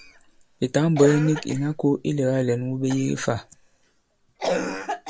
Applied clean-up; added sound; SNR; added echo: none; Cough; 10 dB; none.